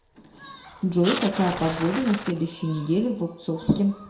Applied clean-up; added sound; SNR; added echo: none; Bicycle; 12 dB; reverberation time 0.5 s.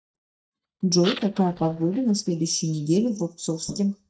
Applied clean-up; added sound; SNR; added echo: neural mask model DeepFilterNet 3.